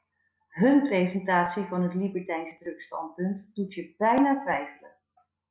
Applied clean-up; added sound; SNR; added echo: none; none; none; none.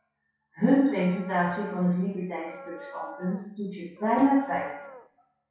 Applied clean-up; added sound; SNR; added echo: none; Dog; 17 dB; reverberation time 0.5 s.